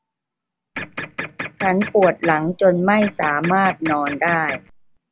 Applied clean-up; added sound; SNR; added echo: none; Printer; 10 dB; none.